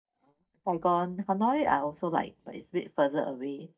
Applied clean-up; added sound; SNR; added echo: neural mask model DeepFilterNet 3.